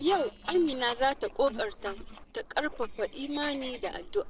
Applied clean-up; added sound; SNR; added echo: neural separator model SepFormer DNS4.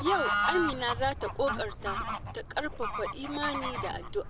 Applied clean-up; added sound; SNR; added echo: none; Bird / Fowl; 1 dB; none.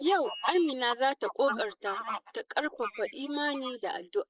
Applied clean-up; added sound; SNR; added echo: neural mask model Resemble Enhance denoiser.